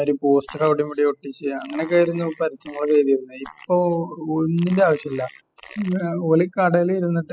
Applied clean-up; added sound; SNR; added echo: classical method spectral subtraction.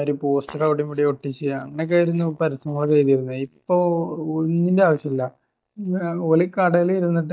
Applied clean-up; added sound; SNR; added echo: neural mask model DeepFilterNet 3.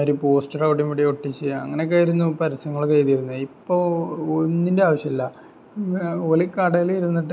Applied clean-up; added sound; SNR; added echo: none; none; none; none.